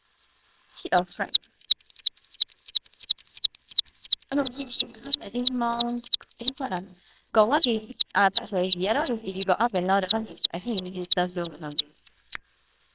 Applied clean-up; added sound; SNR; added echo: neural separator model SepFormer WHAMR!.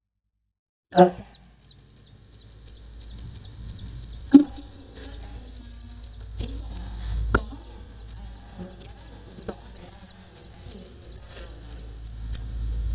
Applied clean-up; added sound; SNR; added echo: neural mask model DeepFilterNet 3.